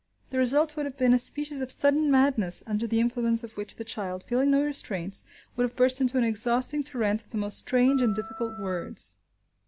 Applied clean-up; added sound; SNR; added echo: none; Wind instrument, woodwind instrument; 17 dB; none.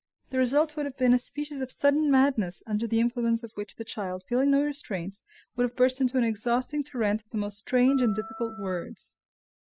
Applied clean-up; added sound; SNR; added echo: classical method spectral subtraction.